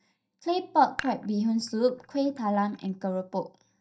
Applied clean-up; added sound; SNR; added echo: neural mask model DeepFilterNet 3.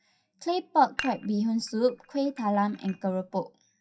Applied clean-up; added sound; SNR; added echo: classical method WPE with log-MMSE.